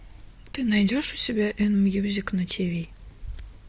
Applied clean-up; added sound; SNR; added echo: none; none; none; none.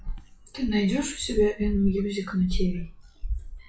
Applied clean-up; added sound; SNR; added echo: classical method WPE with log-MMSE.